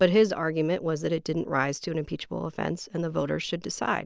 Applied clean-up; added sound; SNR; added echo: none; none; none; none.